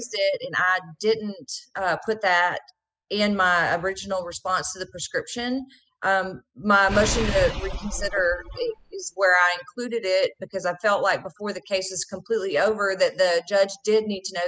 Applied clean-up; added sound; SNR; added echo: classical method spectral subtraction.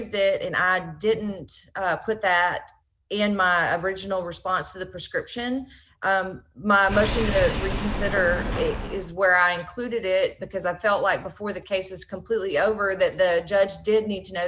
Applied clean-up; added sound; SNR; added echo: none; Engine / Car; 3 dB; none.